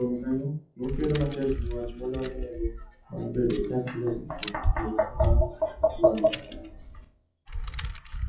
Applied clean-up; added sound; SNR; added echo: classical method WPE with log-MMSE.